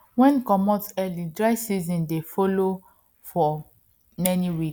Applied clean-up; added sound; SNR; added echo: none; none; none; none.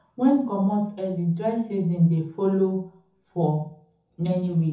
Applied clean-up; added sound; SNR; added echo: none; none; none; reverberation time 0.5 s.